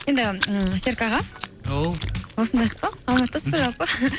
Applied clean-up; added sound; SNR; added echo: none; Chewing, mastication; 7 dB; none.